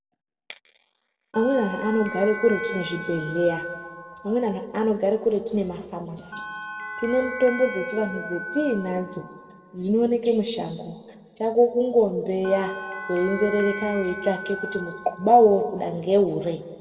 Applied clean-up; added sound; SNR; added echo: none; Bell; 11 dB; reverberation time 1.4 s.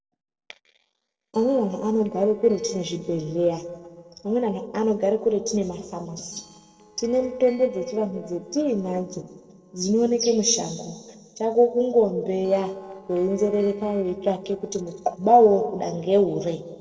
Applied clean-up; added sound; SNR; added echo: neural separator model SepFormer DNS4.